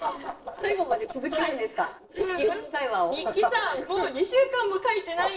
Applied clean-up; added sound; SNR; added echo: neural separator model SepFormer DNS4.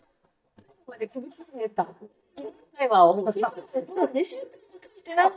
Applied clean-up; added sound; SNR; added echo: neural mask model DeepFilterNet 3.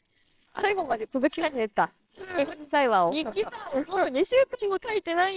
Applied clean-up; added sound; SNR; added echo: neural separator model SepFormer WHAMR!.